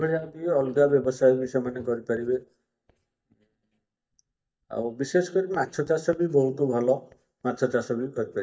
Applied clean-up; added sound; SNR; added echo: neural mask model DeepFilterNet 3.